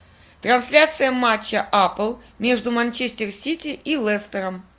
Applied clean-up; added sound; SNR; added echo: none; none; none; none.